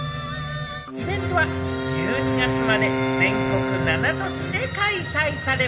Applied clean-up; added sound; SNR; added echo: none; Wind instrument, woodwind instrument; 3 dB; reverberation time 1.0 s.